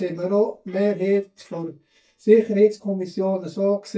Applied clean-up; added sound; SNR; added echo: neural mask model DeepFilterNet 3.